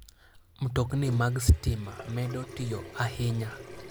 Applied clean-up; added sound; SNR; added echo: none; Sink (filling or washing) / Water tap, faucet; 16 dB; none.